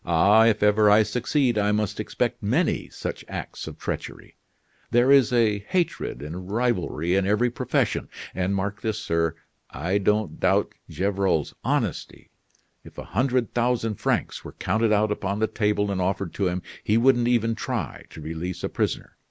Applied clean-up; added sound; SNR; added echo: none; none; none; none.